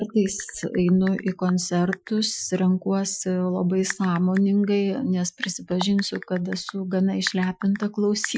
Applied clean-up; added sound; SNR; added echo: classical method Wiener filter.